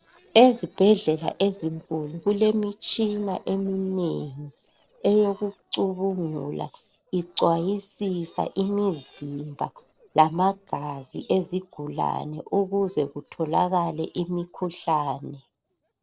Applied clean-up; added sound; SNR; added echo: neural separator model SepFormer DNS4.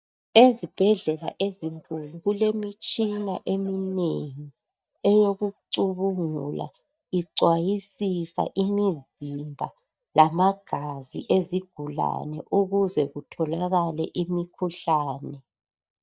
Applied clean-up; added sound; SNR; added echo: neural mask model DeepFilterNet 3.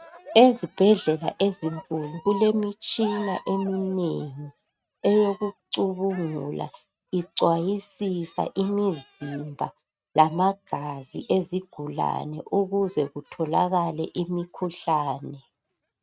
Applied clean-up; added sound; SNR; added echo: neural mask model RNNoise.